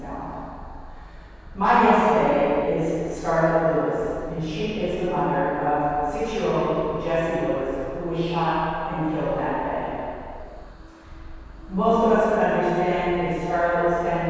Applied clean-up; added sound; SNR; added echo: none; Purr; 17 dB; reverberation time 2.2 s.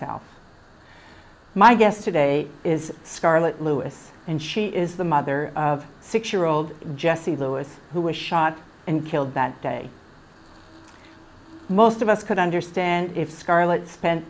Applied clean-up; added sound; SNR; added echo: none; none; none; none.